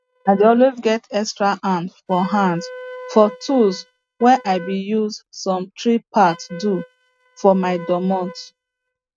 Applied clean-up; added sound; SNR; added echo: neural mask model RNNoise.